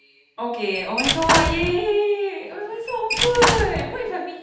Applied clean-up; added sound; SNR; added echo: none; Squeak / Slam / Wood; 0 dB; reverberation time 0.8 s.